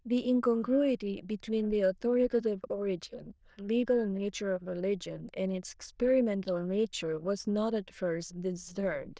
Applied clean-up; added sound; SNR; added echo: neural diffusion model UNIVERSE++.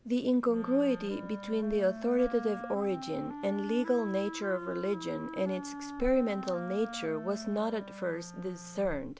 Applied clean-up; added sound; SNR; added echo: none; Wind instrument, woodwind instrument; 11 dB; none.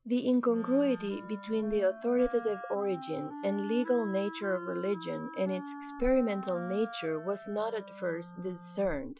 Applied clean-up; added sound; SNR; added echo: classical method Wiener filter.